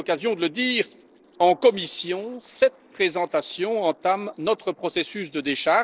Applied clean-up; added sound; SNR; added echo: neural separator model SepFormer DNS4.